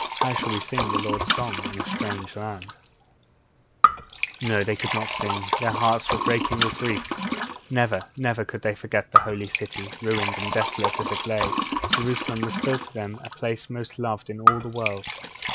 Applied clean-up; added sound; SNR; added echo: none; Liquid; -2 dB; none.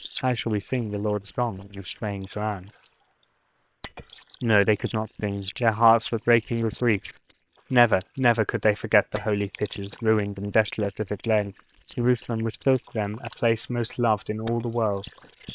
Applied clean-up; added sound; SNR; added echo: neural separator model SepFormer WHAM!.